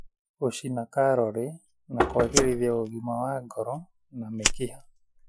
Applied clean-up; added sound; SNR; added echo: classical method Wiener filter.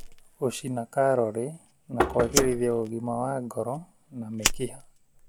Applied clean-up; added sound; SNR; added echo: none; Knock + Fire; 4 dB; none.